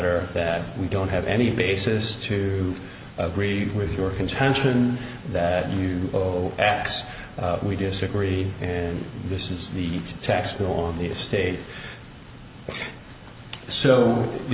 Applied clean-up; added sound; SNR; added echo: none; none; none; none.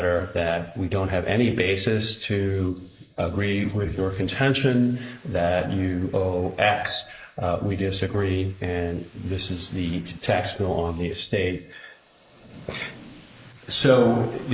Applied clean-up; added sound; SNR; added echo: neural mask model Resemble Enhance denoiser.